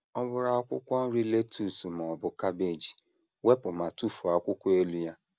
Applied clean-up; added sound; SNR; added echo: none; none; none; none.